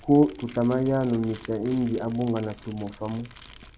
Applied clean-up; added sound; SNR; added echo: none; Crumpling, crinkling; 20 dB; none.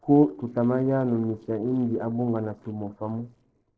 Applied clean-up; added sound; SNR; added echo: neural separator model SepFormer DNS4.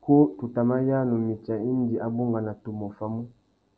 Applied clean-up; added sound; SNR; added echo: none; none; none; none.